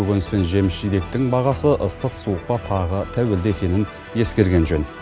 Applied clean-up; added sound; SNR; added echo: none; none; none; none.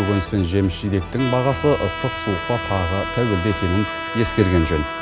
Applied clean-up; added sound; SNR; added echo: none; Trumpet; 9 dB; none.